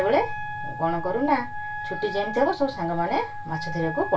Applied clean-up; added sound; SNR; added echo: none; Wind instrument, woodwind instrument; 8 dB; reverberation time 0.2 s.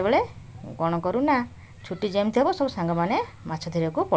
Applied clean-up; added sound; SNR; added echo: none; none; none; none.